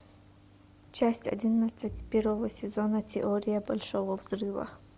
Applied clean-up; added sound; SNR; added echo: none; Bowed string instrument; 19 dB; none.